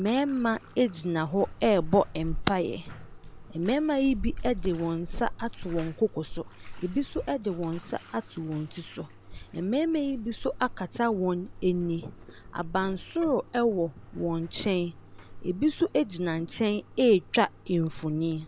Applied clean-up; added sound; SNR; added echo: none; Bathtub (filling or washing); 11 dB; none.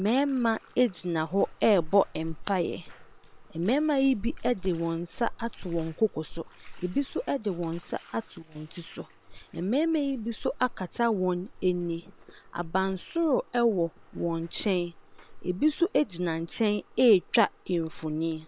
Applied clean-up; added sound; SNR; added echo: neural separator model SepFormer WHAM!.